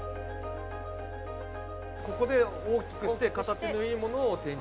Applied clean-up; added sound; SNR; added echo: none; none; none; none.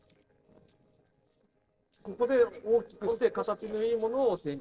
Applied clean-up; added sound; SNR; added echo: neural separator model SepFormer DNS4.